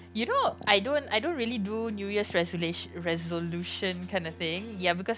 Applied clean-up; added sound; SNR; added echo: none; Bowed string instrument; 18 dB; none.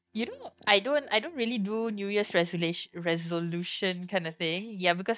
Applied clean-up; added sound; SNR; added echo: neural mask model DeepFilterNet 3.